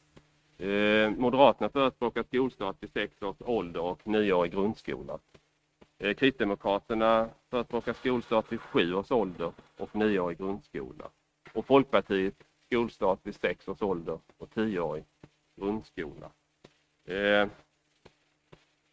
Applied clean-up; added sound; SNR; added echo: neural mask model RNNoise.